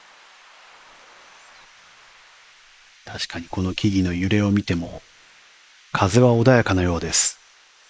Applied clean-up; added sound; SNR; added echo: neural mask model Resemble Enhance denoiser.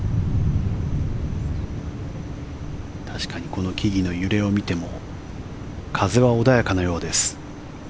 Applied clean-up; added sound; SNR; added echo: none; Thunder; 4 dB; none.